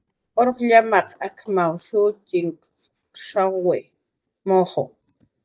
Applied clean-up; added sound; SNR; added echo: neural mask model DeepFilterNet 3.